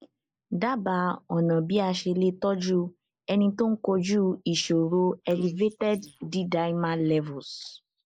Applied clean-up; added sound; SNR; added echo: neural mask model Resemble Enhance denoiser.